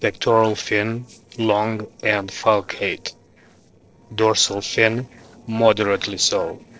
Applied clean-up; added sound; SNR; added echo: neural separator model SepFormer DNS4.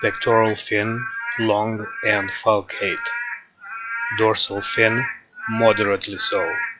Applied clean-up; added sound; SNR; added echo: classical method log-MMSE.